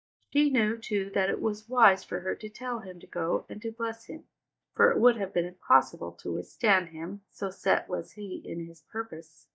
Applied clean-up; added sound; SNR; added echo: neural mask model DeepFilterNet 3.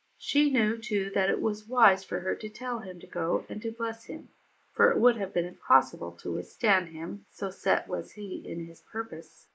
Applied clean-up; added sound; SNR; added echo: neural mask model Resemble Enhance denoiser.